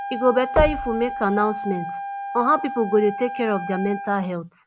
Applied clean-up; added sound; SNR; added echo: none; Knock + Wind instrument, woodwind instrument; 7 dB; none.